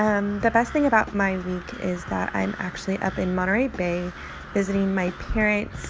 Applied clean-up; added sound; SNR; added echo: none; Crow; 17 dB; none.